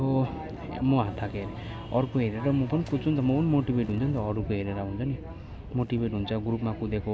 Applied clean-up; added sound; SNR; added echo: none; Engine / Domestic sounds, home sounds + Thunder; 13 dB; none.